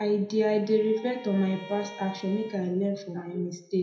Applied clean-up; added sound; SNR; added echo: none; Bowed string instrument; 20 dB; reverberation time 0.6 s.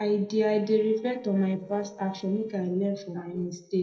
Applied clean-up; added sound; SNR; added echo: neural separator model SepFormer DNS4.